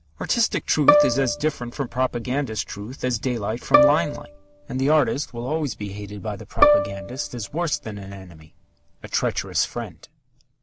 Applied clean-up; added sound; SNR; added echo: none; Bowed string instrument; 0 dB; none.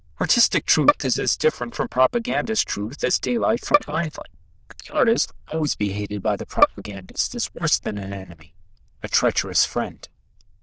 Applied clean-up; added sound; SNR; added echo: neural diffusion model UNIVERSE++.